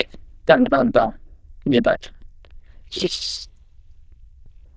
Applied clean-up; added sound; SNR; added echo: neural diffusion model UNIVERSE++.